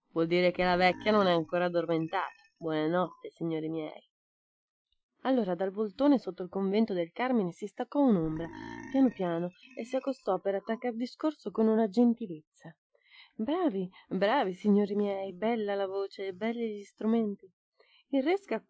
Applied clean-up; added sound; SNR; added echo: classical method Wiener filter.